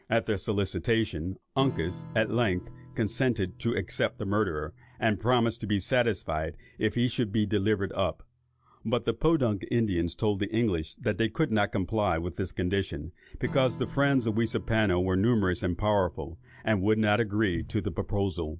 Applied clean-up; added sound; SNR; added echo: none; Cupboard open or close + Strum; 20 dB; none.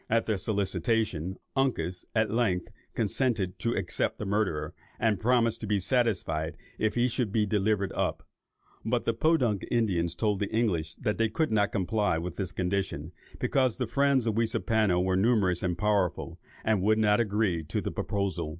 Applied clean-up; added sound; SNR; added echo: none; none; none; none.